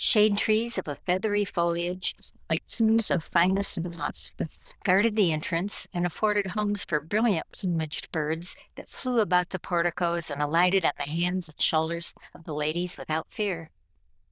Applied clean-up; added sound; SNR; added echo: neural diffusion model UNIVERSE++.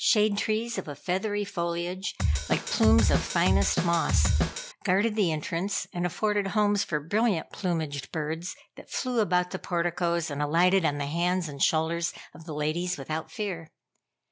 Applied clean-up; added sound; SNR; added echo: none; Drum kit; -2 dB; none.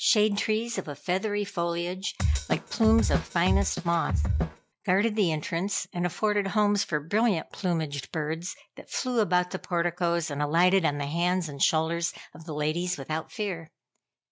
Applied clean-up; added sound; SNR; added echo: neural mask model RNNoise.